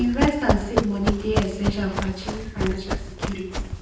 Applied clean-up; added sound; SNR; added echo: none; Run; 0 dB; reverberation time 0.9 s.